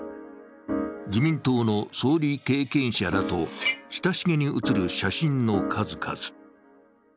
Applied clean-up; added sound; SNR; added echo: none; Cutlery, silverware; 11 dB; none.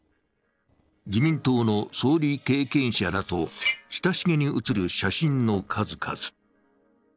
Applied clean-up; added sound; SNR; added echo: neural separator model SepFormer DNS4.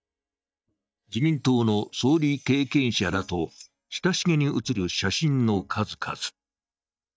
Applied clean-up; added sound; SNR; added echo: neural mask model DeepFilterNet 3.